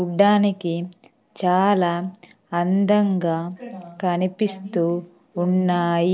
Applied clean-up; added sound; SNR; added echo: none; none; none; none.